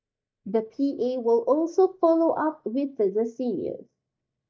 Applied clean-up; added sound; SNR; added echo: neural mask model DeepFilterNet 3.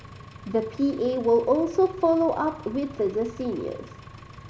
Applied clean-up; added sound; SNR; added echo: none; Engine; 19 dB; none.